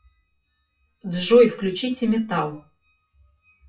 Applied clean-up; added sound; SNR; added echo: classical method WPE with log-MMSE.